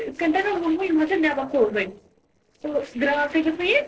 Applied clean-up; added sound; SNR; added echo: neural separator model SepFormer DNS4.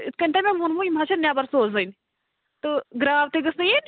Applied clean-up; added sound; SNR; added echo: none; none; none; none.